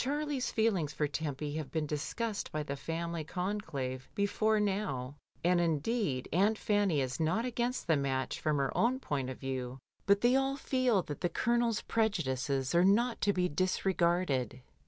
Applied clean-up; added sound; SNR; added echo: none; none; none; none.